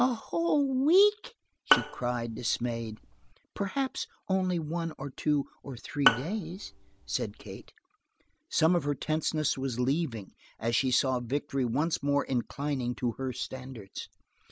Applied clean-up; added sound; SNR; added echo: none; Bowed string instrument; 3 dB; none.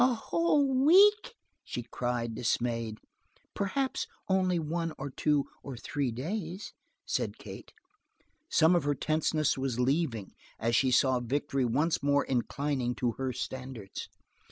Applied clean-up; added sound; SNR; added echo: none; none; none; none.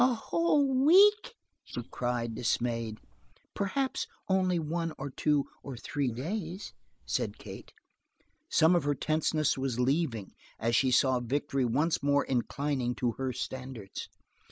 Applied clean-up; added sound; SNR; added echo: neural mask model Resemble Enhance denoiser.